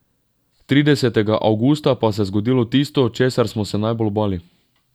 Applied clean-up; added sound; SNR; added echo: none; none; none; none.